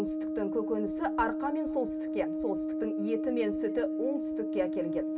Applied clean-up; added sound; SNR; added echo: none; Brass instrument; -1 dB; reverberation time 0.1 s.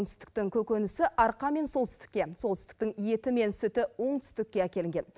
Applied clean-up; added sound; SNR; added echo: none; none; none; none.